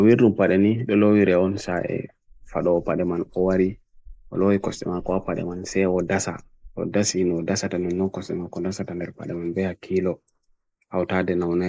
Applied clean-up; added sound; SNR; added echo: neural mask model Resemble Enhance denoiser.